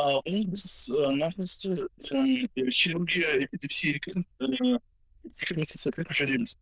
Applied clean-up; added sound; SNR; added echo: neural diffusion model UNIVERSE++.